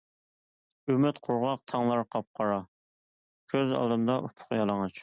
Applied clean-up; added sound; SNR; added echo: none; none; none; none.